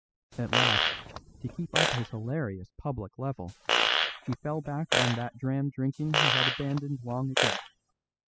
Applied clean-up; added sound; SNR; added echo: classical method spectral subtraction.